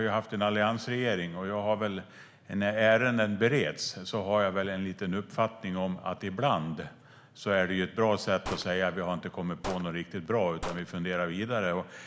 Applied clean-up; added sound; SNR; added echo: none; Gunshot, gunfire; 14 dB; none.